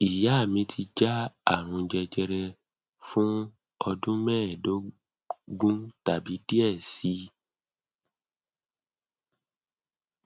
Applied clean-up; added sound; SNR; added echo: none; none; none; none.